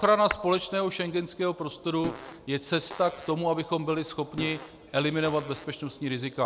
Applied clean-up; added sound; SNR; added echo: none; Tap / Hammer + Fart; 14 dB; none.